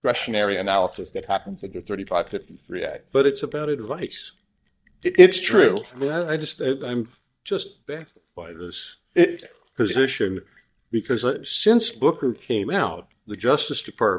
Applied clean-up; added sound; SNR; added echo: neural mask model DeepFilterNet 3.